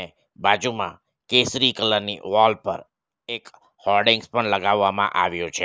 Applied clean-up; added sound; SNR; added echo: none; none; none; none.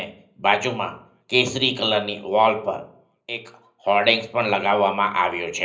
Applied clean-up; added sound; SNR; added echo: none; none; none; reverberation time 0.5 s.